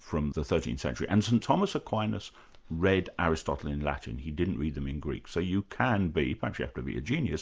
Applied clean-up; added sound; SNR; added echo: none; none; none; none.